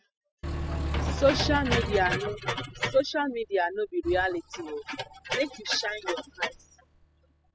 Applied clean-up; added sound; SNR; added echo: classical method spectral subtraction.